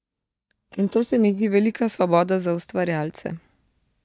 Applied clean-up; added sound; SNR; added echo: neural mask model DeepFilterNet 3.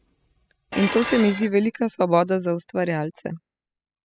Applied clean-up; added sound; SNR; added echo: classical method spectral subtraction.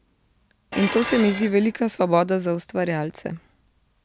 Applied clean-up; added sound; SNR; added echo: none; Dishes, pots, and pans; 13 dB; none.